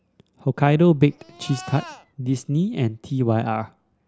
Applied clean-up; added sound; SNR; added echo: none; Livestock, farm animals, working animals; 18 dB; none.